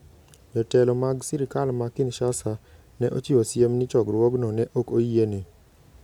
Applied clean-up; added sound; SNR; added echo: none; none; none; none.